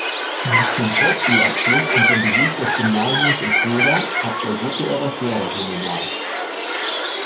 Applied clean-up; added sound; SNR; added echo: none; Bird; -4 dB; reverberation time 0.4 s.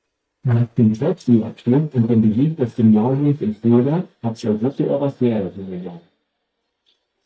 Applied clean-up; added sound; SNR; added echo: neural mask model DeepFilterNet 3.